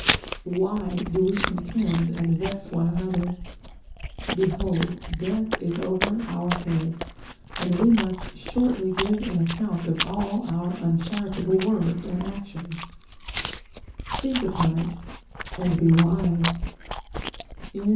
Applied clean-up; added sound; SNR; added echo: none; Chewing, mastication; 8 dB; reverberation time 0.6 s.